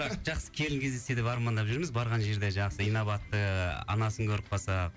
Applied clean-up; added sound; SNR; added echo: none; none; none; none.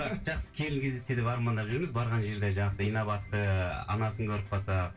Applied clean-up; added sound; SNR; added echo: none; none; none; reverberation time 0.2 s.